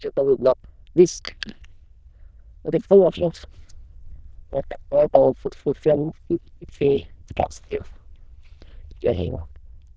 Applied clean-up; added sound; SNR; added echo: neural diffusion model UNIVERSE++.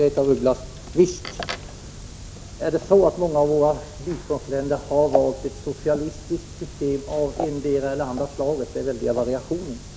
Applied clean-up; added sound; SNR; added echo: none; none; none; none.